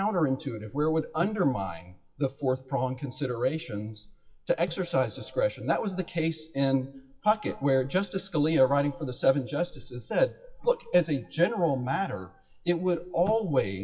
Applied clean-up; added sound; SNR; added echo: classical method WPE with log-MMSE.